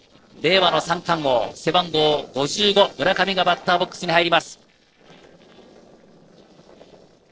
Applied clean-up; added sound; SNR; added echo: neural separator model SepFormer DNS4.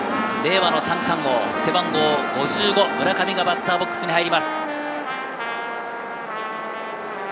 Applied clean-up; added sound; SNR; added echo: none; Trumpet; 6 dB; none.